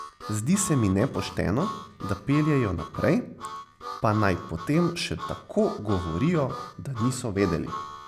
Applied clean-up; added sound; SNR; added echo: none; Harmonica; 12 dB; none.